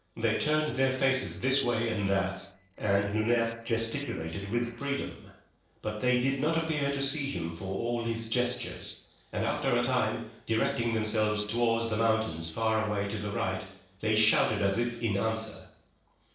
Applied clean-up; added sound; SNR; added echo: neural separator model SepFormer DNS4.